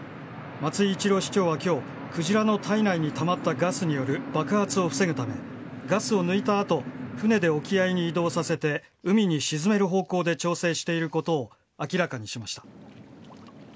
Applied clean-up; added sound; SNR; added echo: none; none; none; none.